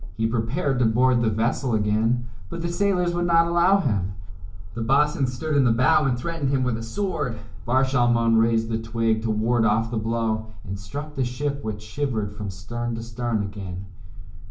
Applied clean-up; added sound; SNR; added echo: none; none; none; reverberation time 0.2 s.